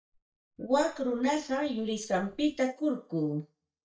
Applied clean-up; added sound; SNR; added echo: neural mask model DeepFilterNet 3.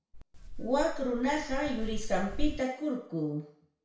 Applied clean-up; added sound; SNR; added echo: none; Wind; 2 dB; reverberation time 0.6 s.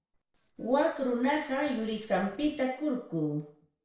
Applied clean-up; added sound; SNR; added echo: neural separator model SepFormer DNS4.